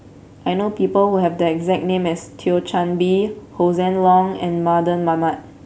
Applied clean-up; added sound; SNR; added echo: none; none; none; none.